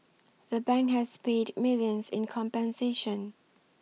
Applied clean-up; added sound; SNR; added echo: none; none; none; none.